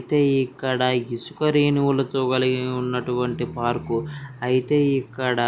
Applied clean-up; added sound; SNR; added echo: none; Livestock, farm animals, working animals; 18 dB; none.